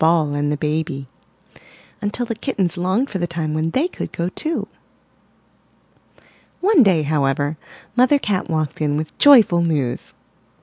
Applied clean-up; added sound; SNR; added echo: none; none; none; none.